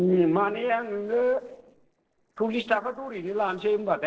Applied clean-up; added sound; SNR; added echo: neural separator model SepFormer DNS4.